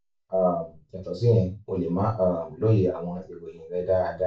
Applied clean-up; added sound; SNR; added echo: none; none; none; reverberation time 0.2 s.